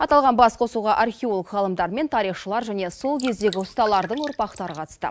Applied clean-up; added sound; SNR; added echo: none; Drip; 17 dB; none.